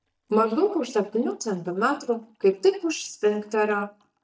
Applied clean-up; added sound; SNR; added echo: neural mask model DeepFilterNet 3.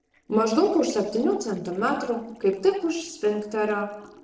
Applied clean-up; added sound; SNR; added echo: neural separator model SepFormer DNS4.